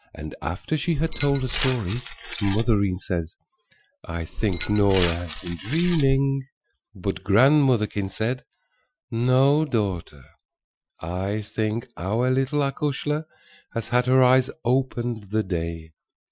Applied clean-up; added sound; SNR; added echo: classical method Wiener filter.